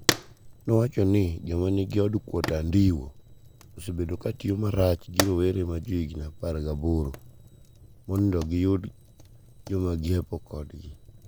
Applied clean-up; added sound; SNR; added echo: none; Fire; 10 dB; none.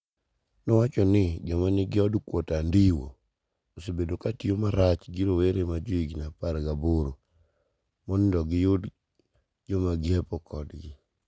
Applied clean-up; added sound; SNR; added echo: none; none; none; none.